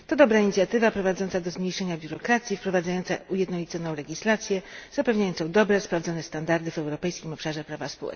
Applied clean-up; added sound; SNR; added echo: none; none; none; none.